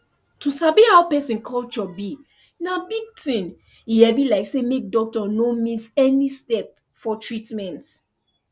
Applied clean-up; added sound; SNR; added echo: none; none; none; none.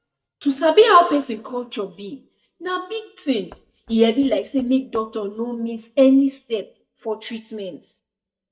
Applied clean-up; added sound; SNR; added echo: neural mask model DeepFilterNet 3.